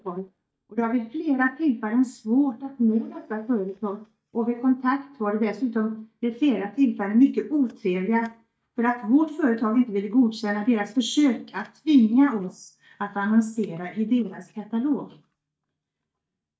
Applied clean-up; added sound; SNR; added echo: neural mask model DeepFilterNet 3.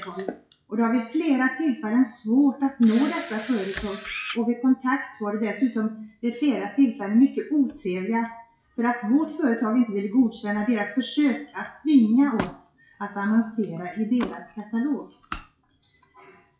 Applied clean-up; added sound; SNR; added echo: classical method WPE with log-MMSE.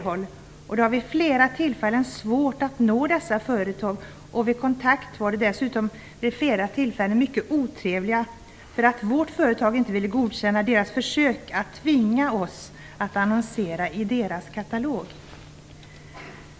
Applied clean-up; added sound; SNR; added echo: none; none; none; none.